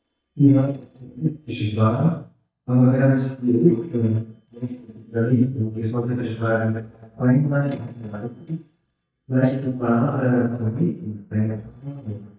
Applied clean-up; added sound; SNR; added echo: neural mask model DeepFilterNet 3.